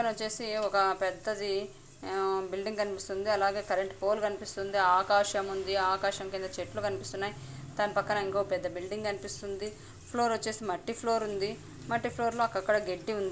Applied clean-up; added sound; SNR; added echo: none; none; none; none.